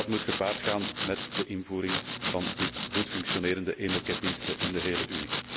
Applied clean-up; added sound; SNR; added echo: none; Domestic sounds, home sounds; 2 dB; none.